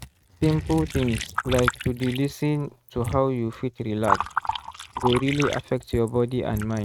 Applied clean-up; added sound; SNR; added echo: neural mask model RNNoise.